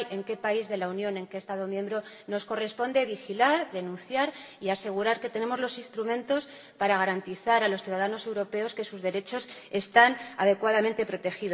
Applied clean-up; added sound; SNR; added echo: none; none; none; reverberation time 2.7 s.